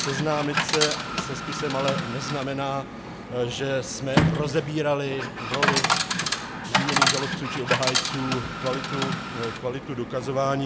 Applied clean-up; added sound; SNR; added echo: none; Coin (dropping) / Chatter; -1 dB; none.